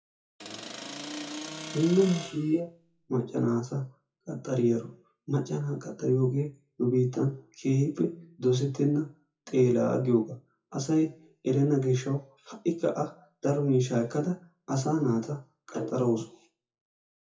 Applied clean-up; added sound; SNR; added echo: classical method WPE with log-MMSE.